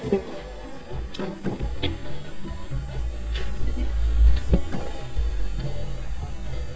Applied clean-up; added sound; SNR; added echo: neural mask model DeepFilterNet 3.